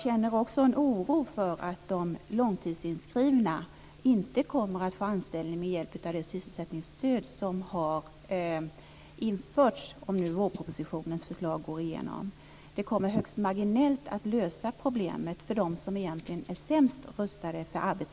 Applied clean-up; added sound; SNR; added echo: none; Rattle (instrument); 18 dB; none.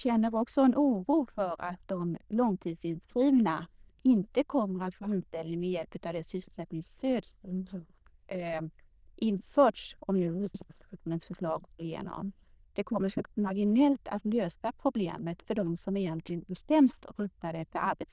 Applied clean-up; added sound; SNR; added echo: neural diffusion model UNIVERSE++.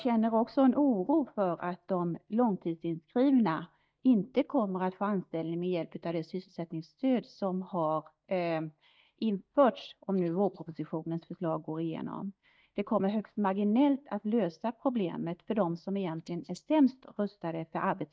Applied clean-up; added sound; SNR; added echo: neural mask model DeepFilterNet 3.